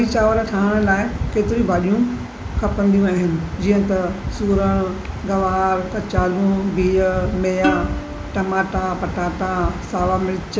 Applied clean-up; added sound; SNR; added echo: none; Plucked string instrument; 10 dB; none.